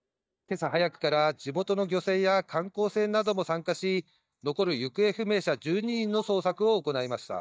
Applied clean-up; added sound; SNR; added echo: neural mask model DeepFilterNet 3.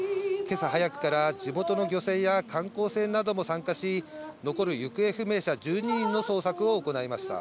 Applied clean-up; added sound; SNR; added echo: none; Drip; 8 dB; none.